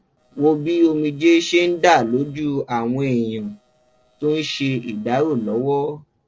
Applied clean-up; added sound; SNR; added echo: neural separator model SepFormer DNS4.